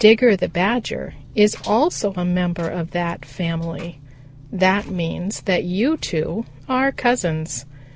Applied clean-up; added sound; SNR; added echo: none; Engine; 20 dB; none.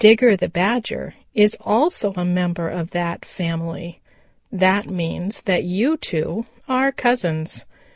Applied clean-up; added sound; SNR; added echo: none; none; none; none.